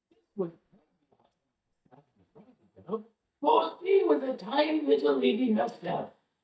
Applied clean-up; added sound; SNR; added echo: neural mask model DeepFilterNet 3.